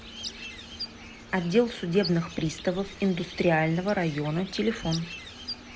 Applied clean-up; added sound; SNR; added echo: none; Bird; 14 dB; none.